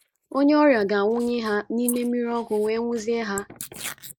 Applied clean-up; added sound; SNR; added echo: neural mask model Resemble Enhance denoiser.